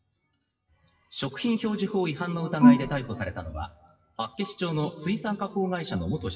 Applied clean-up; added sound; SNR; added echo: classical method WPE with log-MMSE.